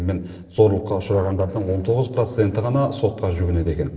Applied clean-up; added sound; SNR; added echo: neural separator model SepFormer DNS4.